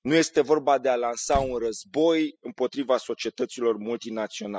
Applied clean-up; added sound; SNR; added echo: classical method spectral subtraction.